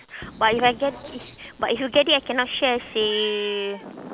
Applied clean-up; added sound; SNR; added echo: none; Fireworks + Meow; 17 dB; none.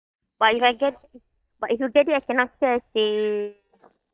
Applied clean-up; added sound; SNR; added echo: neural mask model DeepFilterNet 3.